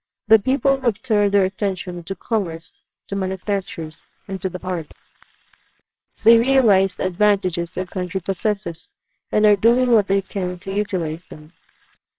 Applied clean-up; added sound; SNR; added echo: neural separator model SepFormer WHAMR!.